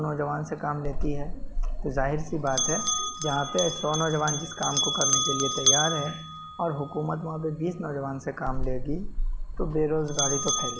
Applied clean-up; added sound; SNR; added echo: none; Bell; -1 dB; none.